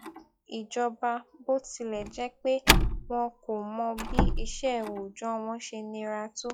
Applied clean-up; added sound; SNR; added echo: classical method log-MMSE.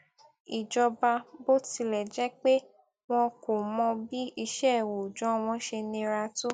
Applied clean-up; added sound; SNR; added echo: none; none; none; none.